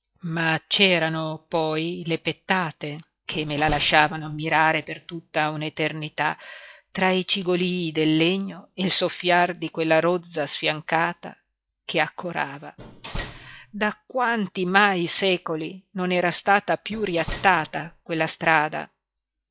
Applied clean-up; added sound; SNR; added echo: classical method log-MMSE.